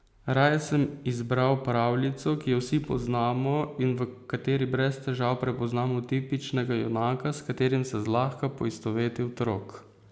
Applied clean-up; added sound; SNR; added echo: none; none; none; none.